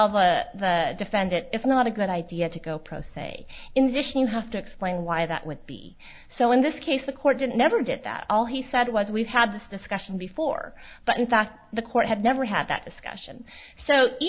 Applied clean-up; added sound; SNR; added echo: none; none; none; none.